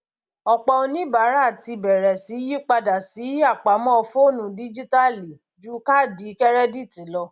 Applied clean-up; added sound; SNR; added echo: none; none; none; none.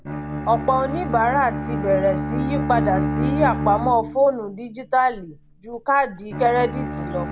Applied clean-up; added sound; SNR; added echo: none; Bowed string instrument; 5 dB; none.